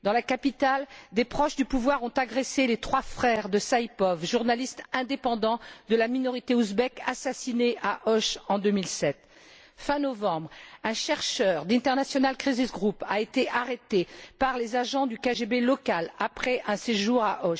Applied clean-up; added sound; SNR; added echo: none; none; none; none.